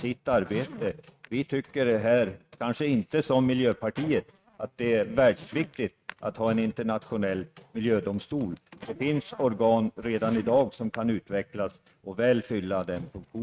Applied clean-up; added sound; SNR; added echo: neural mask model RNNoise.